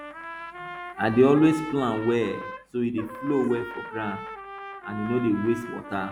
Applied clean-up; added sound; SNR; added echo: none; Trumpet; 12 dB; none.